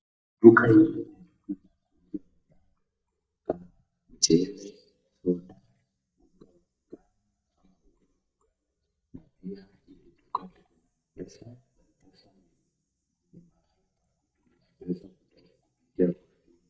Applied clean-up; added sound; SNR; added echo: neural mask model DeepFilterNet 3.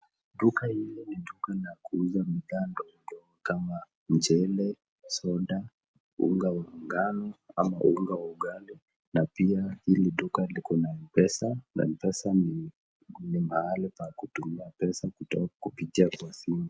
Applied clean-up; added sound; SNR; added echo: none; none; none; none.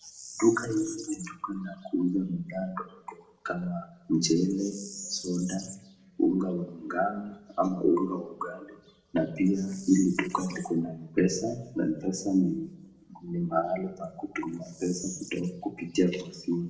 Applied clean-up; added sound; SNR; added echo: none; Bird vocalization, bird call, bird song; 19 dB; reverberation time 0.6 s.